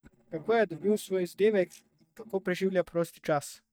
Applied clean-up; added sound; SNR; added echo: neural mask model DeepFilterNet 3.